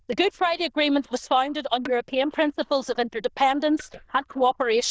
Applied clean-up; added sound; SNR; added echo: neural diffusion model UNIVERSE++.